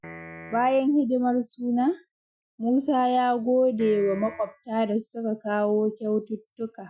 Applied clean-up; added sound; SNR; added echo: classical method Wiener filter.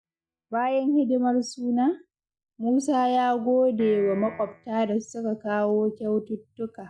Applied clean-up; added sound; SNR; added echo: neural mask model DeepFilterNet 3.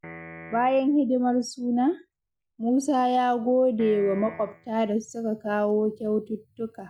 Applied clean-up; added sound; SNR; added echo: none; Piano; 18 dB; none.